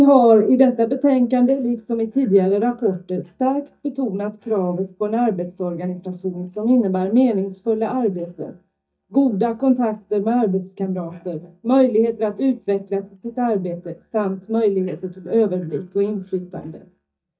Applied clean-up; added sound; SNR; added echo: neural mask model DeepFilterNet 3.